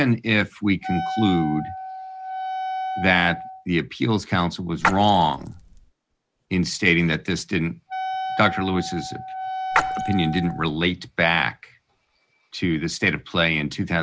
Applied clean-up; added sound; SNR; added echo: none; Wind instrument, woodwind instrument + Splash, splatter; 5 dB; none.